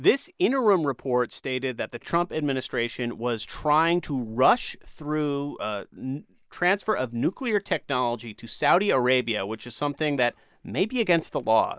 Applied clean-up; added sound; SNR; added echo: none; none; none; none.